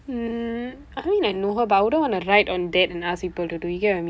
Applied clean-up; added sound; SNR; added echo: none; none; none; none.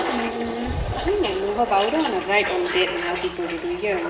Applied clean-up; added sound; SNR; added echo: none; Toilet flush; 5 dB; reverberation time 2.7 s.